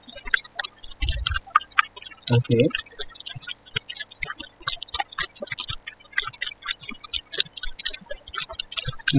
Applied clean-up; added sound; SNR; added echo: classical method spectral subtraction.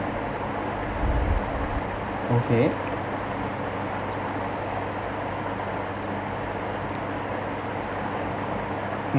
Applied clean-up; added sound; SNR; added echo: none; none; none; none.